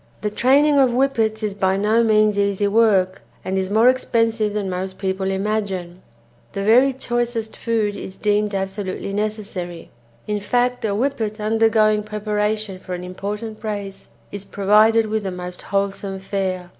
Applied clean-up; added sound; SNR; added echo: none; none; none; none.